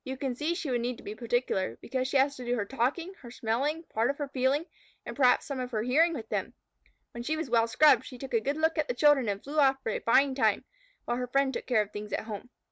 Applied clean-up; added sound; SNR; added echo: none; none; none; none.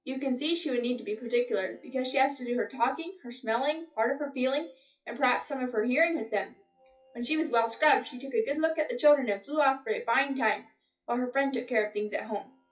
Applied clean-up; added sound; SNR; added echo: classical method WPE with log-MMSE.